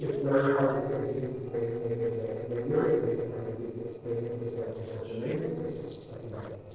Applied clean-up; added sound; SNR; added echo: neural separator model SepFormer DNS4.